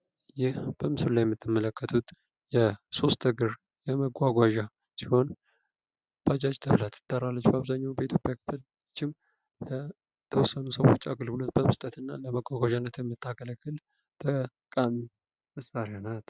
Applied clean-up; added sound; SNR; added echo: none; none; none; none.